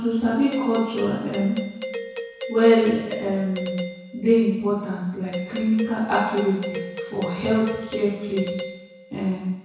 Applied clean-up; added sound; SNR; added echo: none; Doorbell; 11 dB; reverberation time 1.0 s.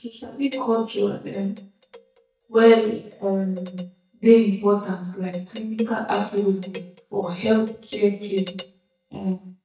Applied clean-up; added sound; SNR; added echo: neural mask model DeepFilterNet 3.